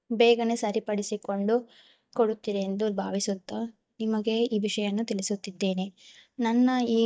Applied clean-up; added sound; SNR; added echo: neural mask model DeepFilterNet 3.